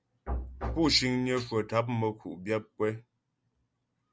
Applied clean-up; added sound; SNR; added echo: none; none; none; none.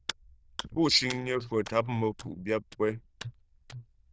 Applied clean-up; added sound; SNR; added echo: neural diffusion model UNIVERSE++.